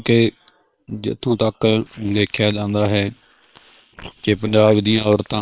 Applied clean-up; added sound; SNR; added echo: neural separator model SepFormer WHAM!.